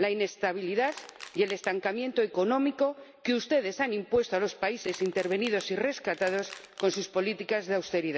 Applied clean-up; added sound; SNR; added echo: none; Crushing; 19 dB; none.